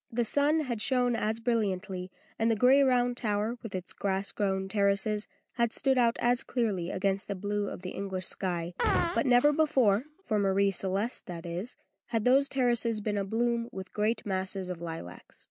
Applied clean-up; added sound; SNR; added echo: none; Fart; 7 dB; none.